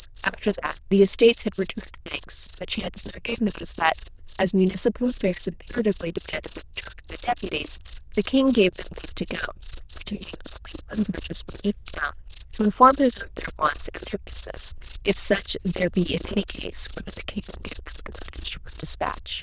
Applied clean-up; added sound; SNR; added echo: neural diffusion model UNIVERSE++.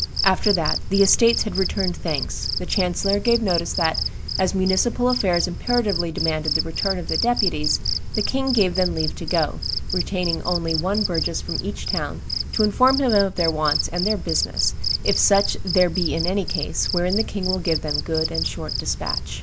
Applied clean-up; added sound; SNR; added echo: none; Cricket; 2 dB; none.